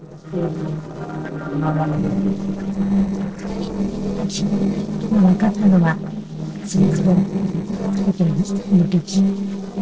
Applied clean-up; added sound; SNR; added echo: neural separator model SepFormer DNS4.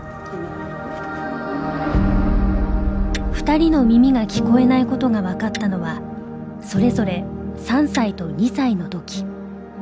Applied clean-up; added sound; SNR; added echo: none; none; none; none.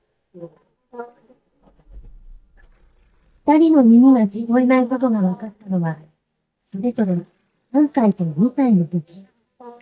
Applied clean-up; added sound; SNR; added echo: neural mask model DeepFilterNet 3.